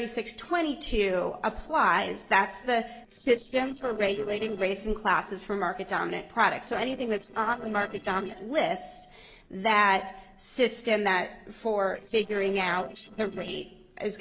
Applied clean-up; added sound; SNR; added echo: neural separator model SepFormer DNS4.